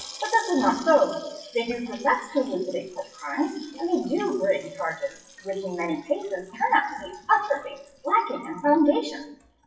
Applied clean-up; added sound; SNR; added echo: classical method WPE with log-MMSE.